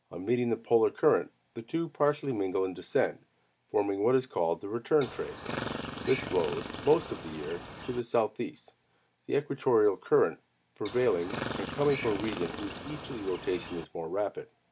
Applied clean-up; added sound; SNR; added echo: none; Chirp, tweet; 8 dB; none.